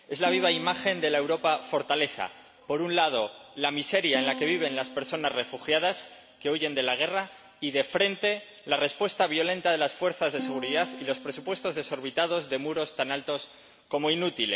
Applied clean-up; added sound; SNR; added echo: none; Plucked string instrument; 15 dB; none.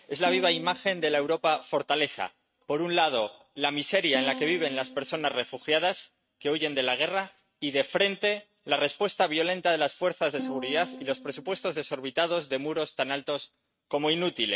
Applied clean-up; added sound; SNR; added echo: neural mask model RNNoise.